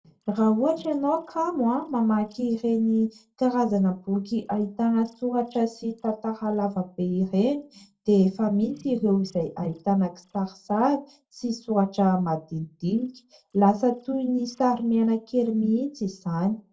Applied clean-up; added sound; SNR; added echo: neural separator model SepFormer DNS4.